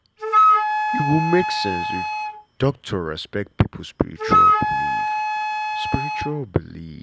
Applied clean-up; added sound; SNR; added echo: none; Wind instrument, woodwind instrument; -4 dB; none.